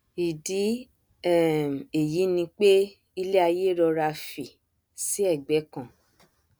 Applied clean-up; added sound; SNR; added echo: none; none; none; none.